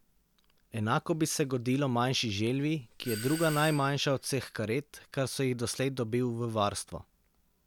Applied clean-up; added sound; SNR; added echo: none; Doorbell; 13 dB; none.